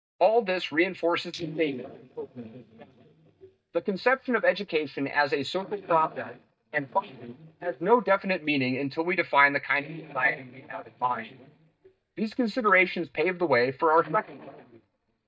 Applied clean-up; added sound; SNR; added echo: neural mask model DeepFilterNet 3.